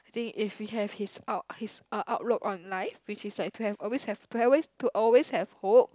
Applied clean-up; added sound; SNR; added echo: none; none; none; none.